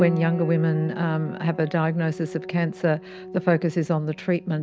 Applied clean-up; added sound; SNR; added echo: none; Piano; 12 dB; none.